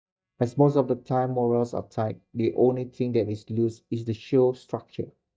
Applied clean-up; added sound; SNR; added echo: neural mask model DeepFilterNet 3.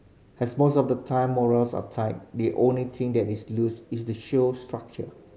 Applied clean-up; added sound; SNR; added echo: none; none; none; none.